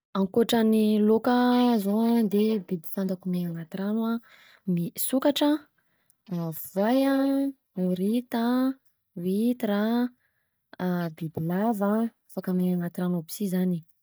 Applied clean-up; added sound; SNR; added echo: neural mask model DeepFilterNet 3.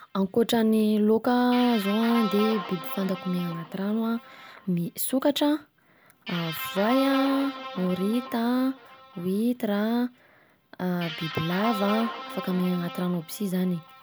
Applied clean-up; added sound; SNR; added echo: none; Guitar; 12 dB; none.